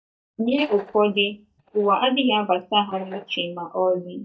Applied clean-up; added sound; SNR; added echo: neural mask model DeepFilterNet 3.